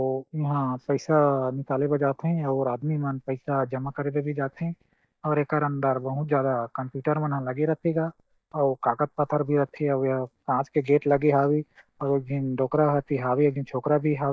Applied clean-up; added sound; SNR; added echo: neural mask model DeepFilterNet 3.